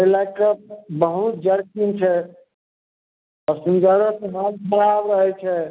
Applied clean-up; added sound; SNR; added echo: none; none; none; none.